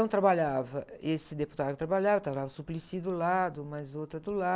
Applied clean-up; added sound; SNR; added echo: none; none; none; none.